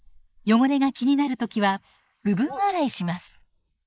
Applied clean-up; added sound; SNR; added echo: neural mask model Resemble Enhance denoiser.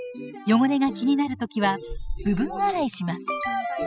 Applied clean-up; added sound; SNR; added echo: classical method spectral subtraction.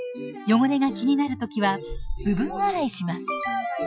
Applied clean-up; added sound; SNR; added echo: classical method Wiener filter.